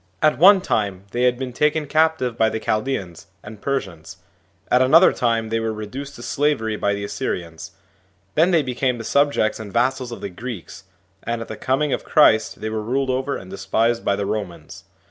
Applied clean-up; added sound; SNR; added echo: none; none; none; none.